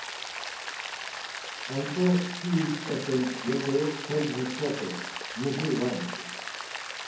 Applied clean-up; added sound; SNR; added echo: none; Rain; 7 dB; reverberation time 0.9 s.